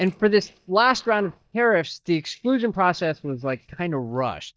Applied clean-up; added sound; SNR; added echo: neural mask model DeepFilterNet 3.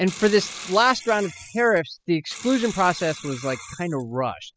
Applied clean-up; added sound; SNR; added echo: classical method spectral subtraction.